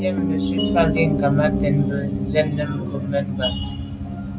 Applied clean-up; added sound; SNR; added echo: none; Piano; 0 dB; none.